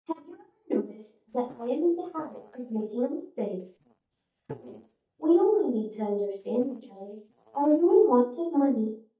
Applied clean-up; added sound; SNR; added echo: neural mask model DeepFilterNet 3.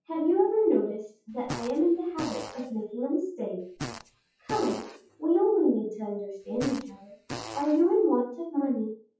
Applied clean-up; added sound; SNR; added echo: classical method WPE with log-MMSE.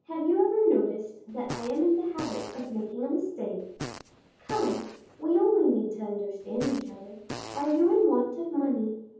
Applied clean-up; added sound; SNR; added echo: none; Fart; 14 dB; reverberation time 0.7 s.